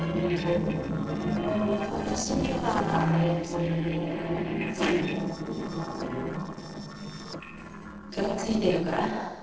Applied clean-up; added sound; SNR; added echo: neural separator model SepFormer DNS4.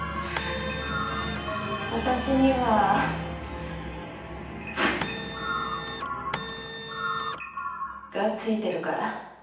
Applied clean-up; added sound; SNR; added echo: none; Printer; 7 dB; reverberation time 0.9 s.